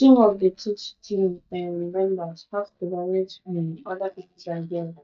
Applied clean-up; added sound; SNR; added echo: neural mask model DeepFilterNet 3.